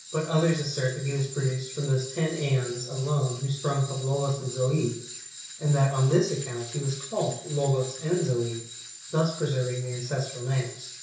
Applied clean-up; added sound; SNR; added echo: none; Tools; 13 dB; reverberation time 0.6 s.